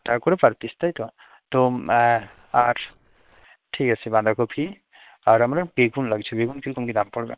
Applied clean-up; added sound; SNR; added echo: neural separator model SepFormer WHAM!.